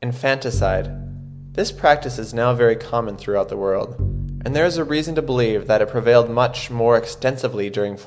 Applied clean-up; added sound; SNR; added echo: none; Bowed string instrument; 11 dB; none.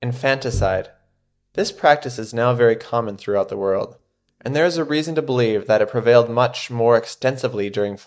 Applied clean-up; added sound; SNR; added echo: neural mask model DeepFilterNet 3.